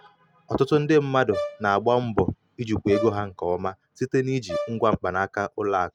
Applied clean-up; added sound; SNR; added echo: none; Brass instrument; 12 dB; none.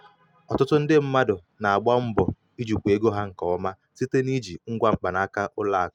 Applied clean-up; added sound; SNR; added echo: none; none; none; none.